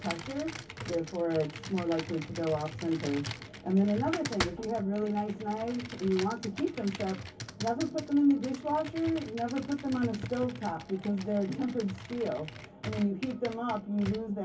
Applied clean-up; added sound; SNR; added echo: none; Computer keyboard; 11 dB; reverberation time 0.3 s.